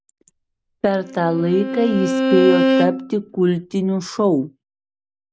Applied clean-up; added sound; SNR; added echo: none; Bowed string instrument; 1 dB; none.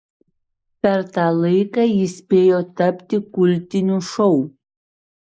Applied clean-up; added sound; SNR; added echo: neural mask model Resemble Enhance denoiser.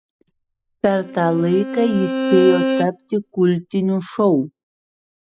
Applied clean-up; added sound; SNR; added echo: classical method spectral subtraction.